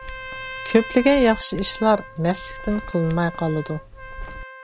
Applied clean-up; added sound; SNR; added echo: none; Keys jangling + Trumpet; 12 dB; none.